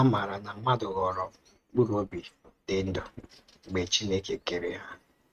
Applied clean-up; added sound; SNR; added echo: neural mask model RNNoise.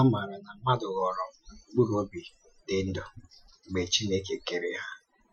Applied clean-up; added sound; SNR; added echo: classical method Wiener filter.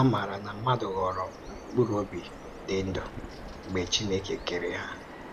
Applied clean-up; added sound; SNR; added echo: none; Bird vocalization, bird call, bird song; 12 dB; none.